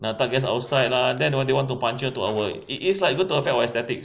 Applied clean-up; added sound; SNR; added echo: neural separator model SepFormer DNS4.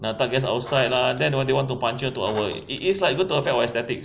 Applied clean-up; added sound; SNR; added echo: none; Keys jangling; 18 dB; none.